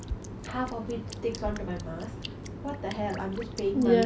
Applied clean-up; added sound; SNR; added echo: none; Drip; 19 dB; none.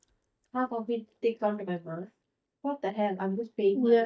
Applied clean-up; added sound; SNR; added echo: neural mask model DeepFilterNet 3.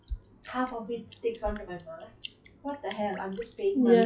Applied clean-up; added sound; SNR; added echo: classical method log-MMSE.